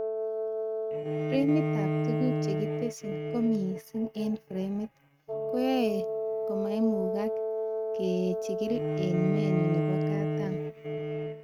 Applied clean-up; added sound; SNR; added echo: neural mask model RNNoise.